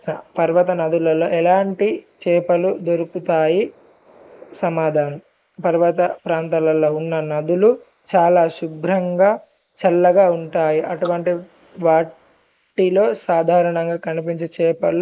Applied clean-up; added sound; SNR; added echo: neural mask model Resemble Enhance denoiser.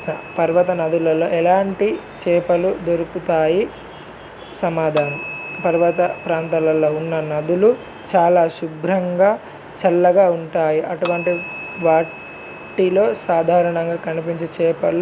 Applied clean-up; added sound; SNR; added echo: none; Bell; 20 dB; none.